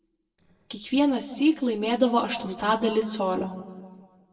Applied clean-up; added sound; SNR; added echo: neural separator model SepFormer DNS4.